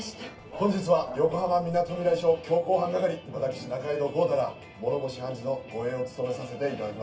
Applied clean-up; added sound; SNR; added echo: none; Dog; 17 dB; reverberation time 0.3 s.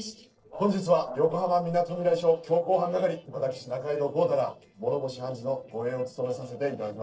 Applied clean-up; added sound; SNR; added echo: neural separator model SepFormer DNS4.